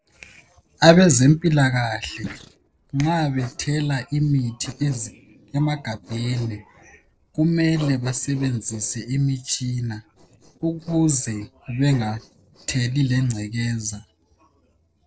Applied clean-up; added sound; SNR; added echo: neural separator model SepFormer DNS4.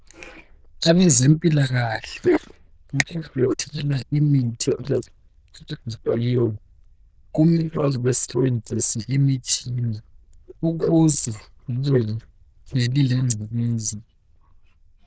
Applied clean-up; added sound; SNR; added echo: neural diffusion model UNIVERSE++.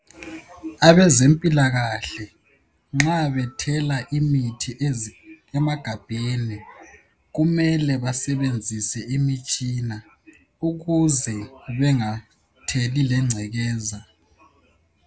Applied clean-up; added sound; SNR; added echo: none; none; none; none.